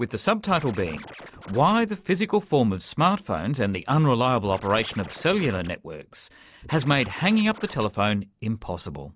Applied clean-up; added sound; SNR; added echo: none; Scratching (performance technique); 18 dB; none.